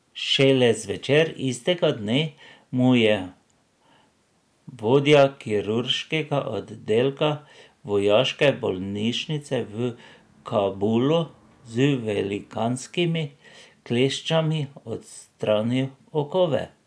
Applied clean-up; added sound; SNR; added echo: none; none; none; none.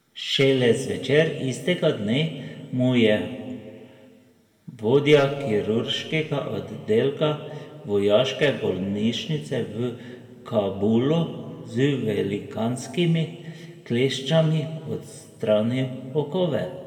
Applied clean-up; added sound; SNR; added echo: none; none; none; reverberation time 1.4 s.